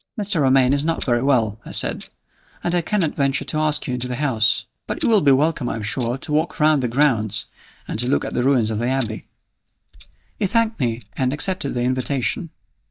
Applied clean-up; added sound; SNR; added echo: neural mask model DeepFilterNet 3.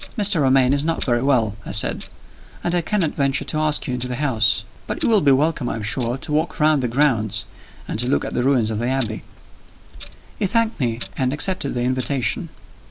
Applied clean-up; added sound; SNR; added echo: none; Clock; 15 dB; none.